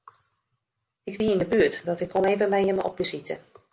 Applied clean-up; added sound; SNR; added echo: none; none; none; none.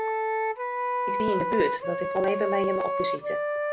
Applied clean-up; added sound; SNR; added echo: none; Wind instrument, woodwind instrument; -2 dB; none.